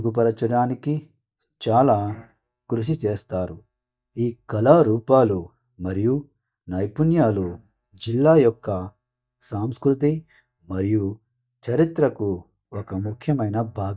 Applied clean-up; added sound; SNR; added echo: neural mask model DeepFilterNet 3.